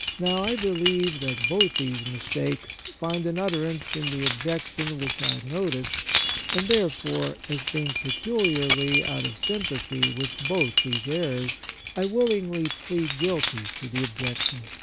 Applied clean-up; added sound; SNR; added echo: none; Keys jangling; 2 dB; none.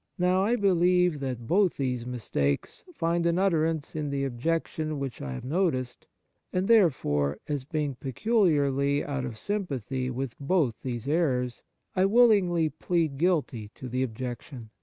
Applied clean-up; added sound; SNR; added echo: none; none; none; none.